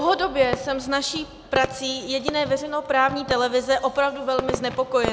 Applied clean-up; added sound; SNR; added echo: none; Fireworks; 10 dB; none.